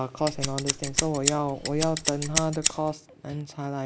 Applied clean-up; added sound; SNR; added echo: none; Scissors; 0 dB; none.